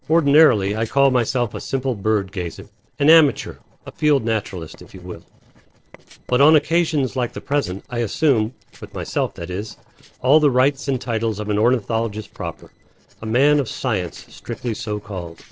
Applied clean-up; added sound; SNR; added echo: neural separator model SepFormer DNS4.